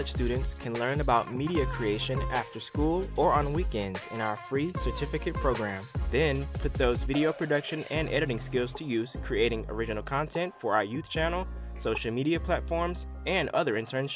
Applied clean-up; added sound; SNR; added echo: none; none; none; none.